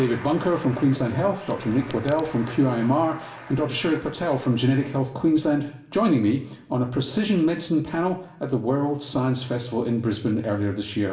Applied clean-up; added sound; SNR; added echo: none; Chink, clink; 19 dB; reverberation time 0.7 s.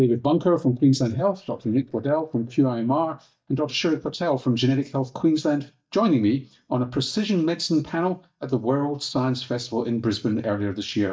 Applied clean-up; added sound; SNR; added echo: neural mask model DeepFilterNet 3.